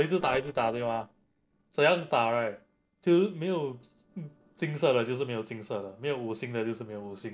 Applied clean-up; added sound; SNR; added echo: neural separator model SepFormer DNS4.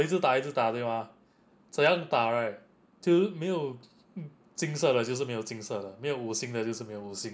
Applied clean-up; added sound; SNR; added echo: none; none; none; none.